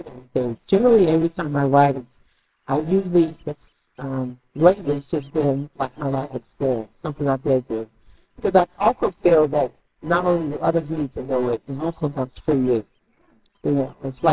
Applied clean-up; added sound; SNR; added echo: neural separator model SepFormer WHAMR!.